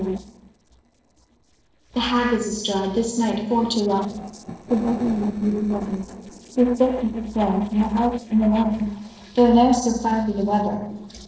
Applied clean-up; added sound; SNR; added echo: neural separator model SepFormer DNS4.